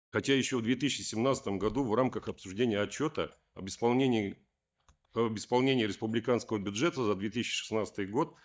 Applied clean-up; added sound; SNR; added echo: neural mask model DeepFilterNet 3.